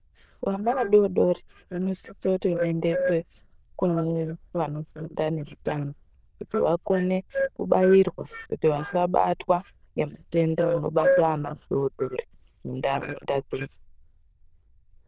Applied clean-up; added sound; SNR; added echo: neural diffusion model UNIVERSE++.